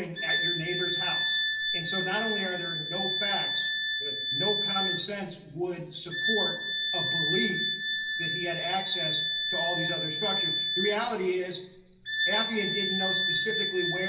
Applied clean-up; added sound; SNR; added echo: none; Wind instrument, woodwind instrument; -4 dB; reverberation time 0.7 s.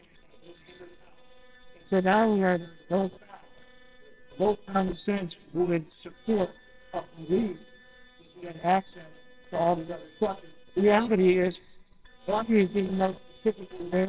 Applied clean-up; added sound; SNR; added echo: neural separator model SepFormer WHAMR!.